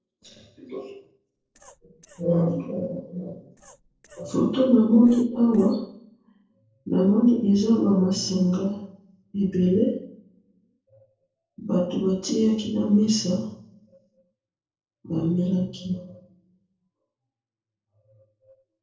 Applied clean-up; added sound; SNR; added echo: neural separator model SepFormer DNS4.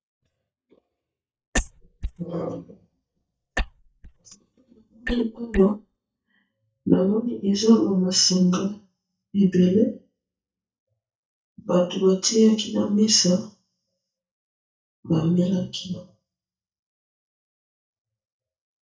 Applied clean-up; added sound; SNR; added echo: neural mask model DeepFilterNet 3.